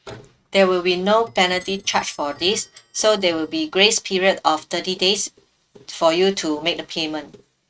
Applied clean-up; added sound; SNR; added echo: neural mask model RNNoise.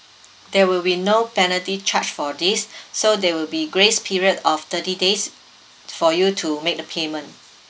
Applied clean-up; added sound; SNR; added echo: none; none; none; none.